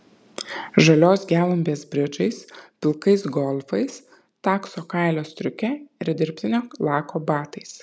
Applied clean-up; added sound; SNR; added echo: none; none; none; none.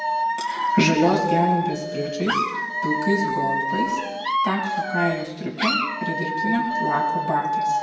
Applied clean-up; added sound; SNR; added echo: none; Alarm / Dog; -1 dB; reverberation time 1.1 s.